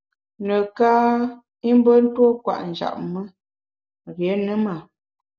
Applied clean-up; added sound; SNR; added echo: none; none; none; none.